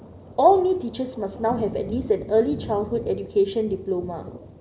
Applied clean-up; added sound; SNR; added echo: none; Thunder; 14 dB; none.